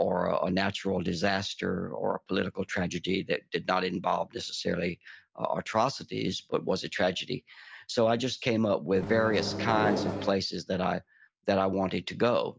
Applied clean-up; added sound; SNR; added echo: none; Microwave oven; 3 dB; none.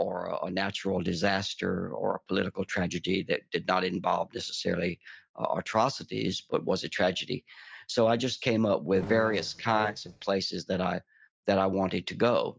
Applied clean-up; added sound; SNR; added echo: neural mask model DeepFilterNet 3.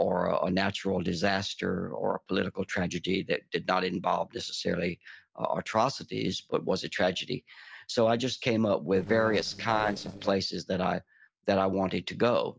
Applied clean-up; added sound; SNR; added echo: neural separator model SepFormer DNS4.